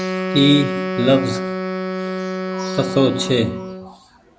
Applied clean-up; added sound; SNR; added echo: none; Wind instrument, woodwind instrument; 4 dB; none.